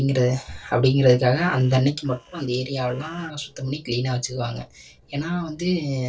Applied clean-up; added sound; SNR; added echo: neural separator model SepFormer DNS4.